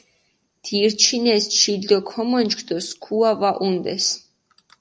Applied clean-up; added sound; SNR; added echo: none; none; none; none.